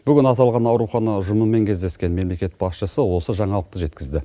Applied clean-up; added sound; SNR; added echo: none; none; none; none.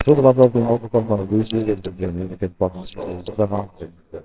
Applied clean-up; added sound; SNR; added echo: neural separator model SepFormer WHAMR!.